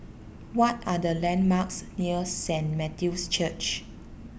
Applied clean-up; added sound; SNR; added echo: none; none; none; none.